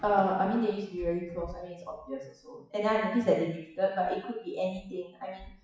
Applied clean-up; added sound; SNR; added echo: classical method WPE with log-MMSE.